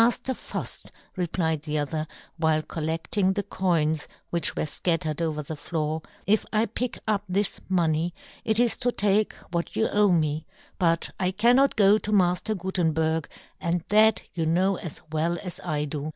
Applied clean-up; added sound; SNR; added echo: none; none; none; none.